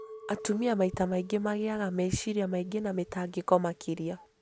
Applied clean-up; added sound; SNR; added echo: none; Chink, clink; 20 dB; none.